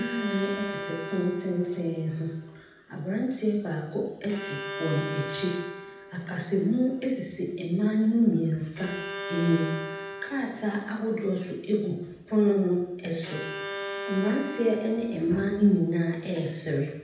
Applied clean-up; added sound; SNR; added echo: none; Bowed string instrument; 11 dB; reverberation time 0.9 s.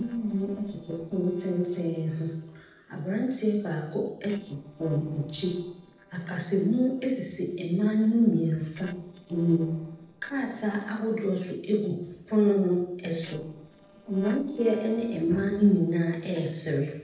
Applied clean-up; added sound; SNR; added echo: neural separator model SepFormer DNS4.